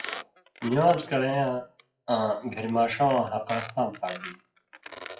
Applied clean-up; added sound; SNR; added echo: classical method WPE with log-MMSE.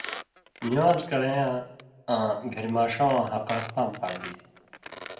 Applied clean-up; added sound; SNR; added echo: none; Squeak; 15 dB; reverberation time 0.6 s.